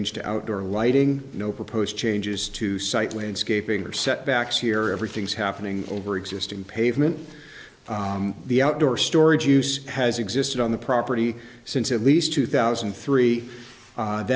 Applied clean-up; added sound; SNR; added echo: none; none; none; none.